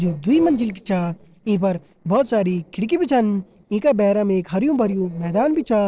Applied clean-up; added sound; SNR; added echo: neural separator model SepFormer DNS4.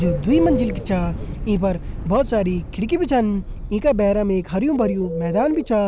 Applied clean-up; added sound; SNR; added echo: none; Thunder / Explosion + Bird; 8 dB; none.